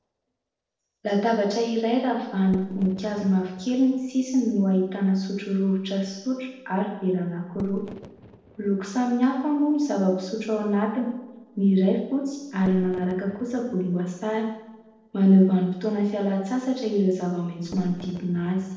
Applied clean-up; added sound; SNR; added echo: neural separator model SepFormer DNS4.